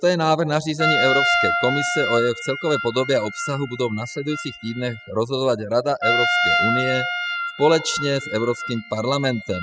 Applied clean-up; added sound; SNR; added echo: classical method spectral subtraction.